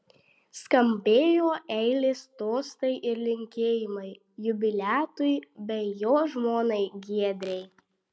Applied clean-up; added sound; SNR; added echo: none; none; none; none.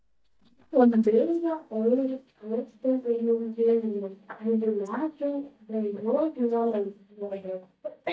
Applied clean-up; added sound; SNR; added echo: neural mask model DeepFilterNet 3.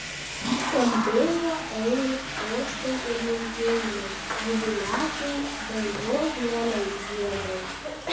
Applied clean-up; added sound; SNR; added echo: none; Toilet flush / Water; 4 dB; reverberation time 0.6 s.